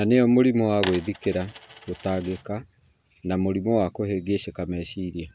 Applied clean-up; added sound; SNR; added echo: none; Coin (dropping); 11 dB; none.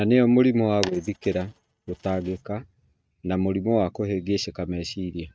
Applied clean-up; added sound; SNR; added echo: neural mask model RNNoise.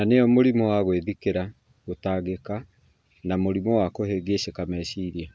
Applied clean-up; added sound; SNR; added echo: none; none; none; none.